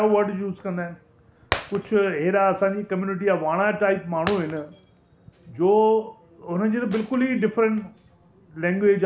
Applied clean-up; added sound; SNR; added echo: none; Shatter; 17 dB; none.